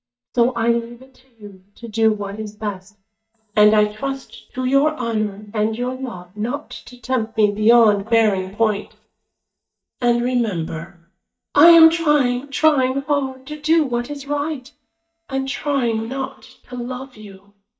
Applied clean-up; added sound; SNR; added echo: neural mask model DeepFilterNet 3.